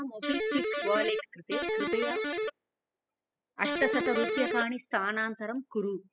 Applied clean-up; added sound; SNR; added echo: classical method spectral subtraction.